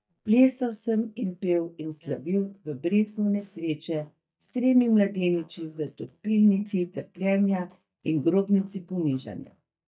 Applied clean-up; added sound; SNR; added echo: neural mask model DeepFilterNet 3.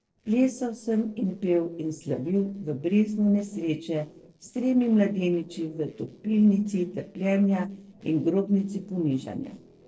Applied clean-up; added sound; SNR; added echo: neural separator model SepFormer DNS4.